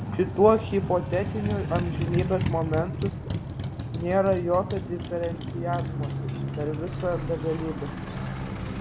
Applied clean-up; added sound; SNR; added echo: none; Motorcycle; 3 dB; none.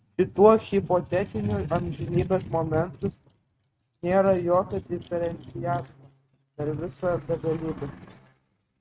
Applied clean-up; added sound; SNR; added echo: neural mask model RNNoise.